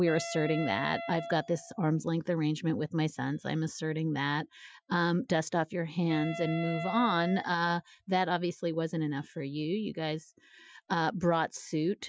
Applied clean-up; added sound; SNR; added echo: classical method Wiener filter.